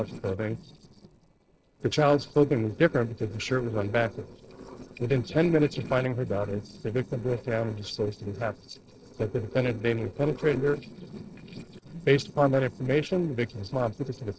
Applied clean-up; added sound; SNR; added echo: neural separator model SepFormer DNS4.